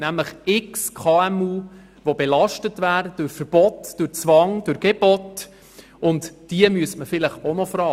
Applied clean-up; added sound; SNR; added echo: none; none; none; none.